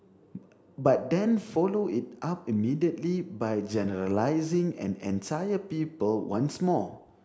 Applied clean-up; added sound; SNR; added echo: none; none; none; none.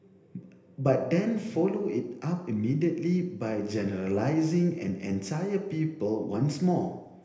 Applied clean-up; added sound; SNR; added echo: none; none; none; reverberation time 1.4 s.